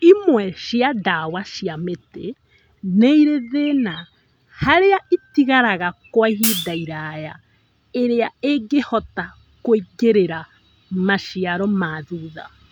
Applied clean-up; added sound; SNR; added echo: none; Hi-hat; 7 dB; none.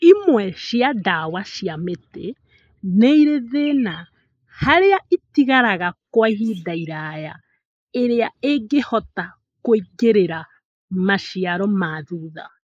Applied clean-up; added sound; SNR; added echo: neural mask model Resemble Enhance denoiser.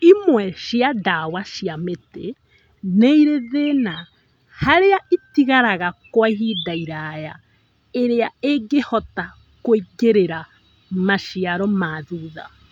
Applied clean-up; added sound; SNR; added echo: none; none; none; none.